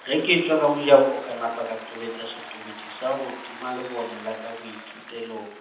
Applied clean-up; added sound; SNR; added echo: none; Applause; 16 dB; reverberation time 0.8 s.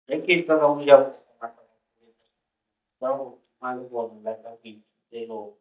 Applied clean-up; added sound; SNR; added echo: neural mask model DeepFilterNet 3.